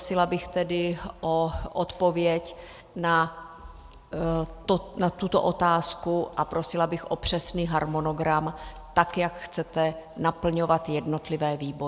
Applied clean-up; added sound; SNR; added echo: none; none; none; none.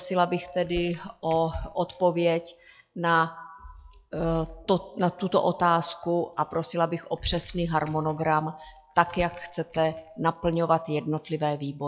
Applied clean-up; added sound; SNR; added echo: classical method log-MMSE.